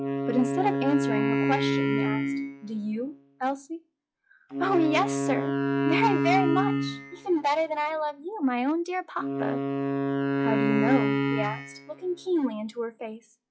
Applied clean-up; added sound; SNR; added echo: classical method log-MMSE.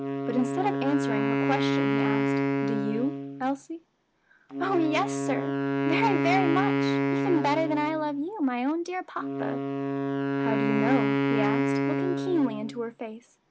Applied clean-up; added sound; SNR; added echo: none; Wind instrument, woodwind instrument; -2 dB; none.